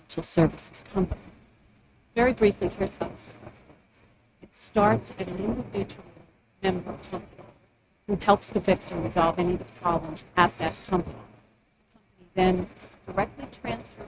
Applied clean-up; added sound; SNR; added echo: neural mask model RNNoise.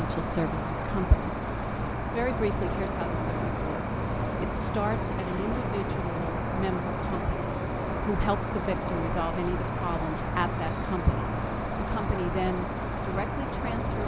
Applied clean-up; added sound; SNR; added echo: none; Cricket; -2 dB; none.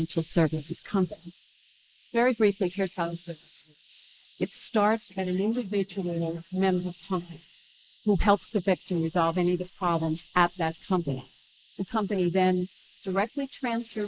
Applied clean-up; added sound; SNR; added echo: neural mask model Resemble Enhance denoiser.